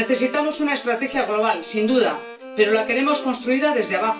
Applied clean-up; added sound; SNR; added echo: none; Bowed string instrument; 16 dB; reverberation time 0.3 s.